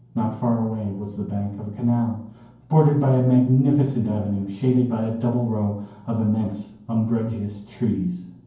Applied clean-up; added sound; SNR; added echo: none; none; none; reverberation time 0.9 s.